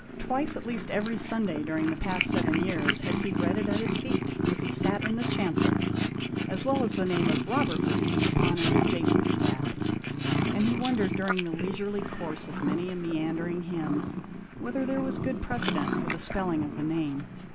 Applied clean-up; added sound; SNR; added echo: none; Purr; -2 dB; none.